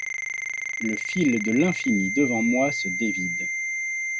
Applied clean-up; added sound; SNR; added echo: none; Ringtone; 3 dB; none.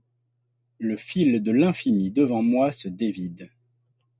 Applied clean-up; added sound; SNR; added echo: none; none; none; none.